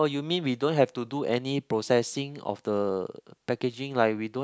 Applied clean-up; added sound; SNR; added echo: none; none; none; none.